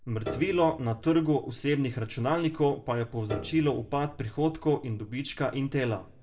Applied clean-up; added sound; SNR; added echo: none; Piano; 15 dB; reverberation time 0.3 s.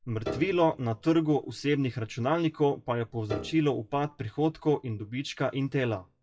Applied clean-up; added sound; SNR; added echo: classical method WPE with log-MMSE.